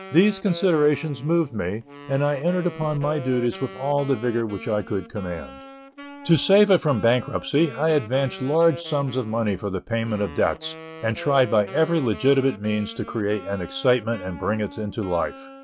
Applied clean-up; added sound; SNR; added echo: none; Wind instrument, woodwind instrument; 17 dB; none.